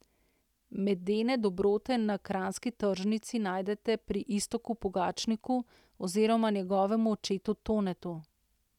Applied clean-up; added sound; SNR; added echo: none; none; none; none.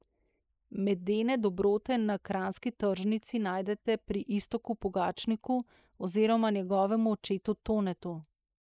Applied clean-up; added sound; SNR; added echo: neural mask model Resemble Enhance denoiser.